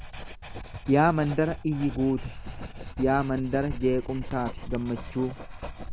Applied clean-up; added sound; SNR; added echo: none; Writing; 9 dB; none.